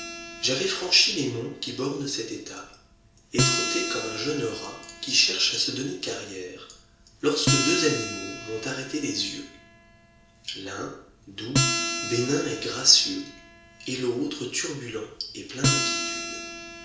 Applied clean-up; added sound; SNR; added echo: none; Acoustic guitar; 4 dB; reverberation time 0.5 s.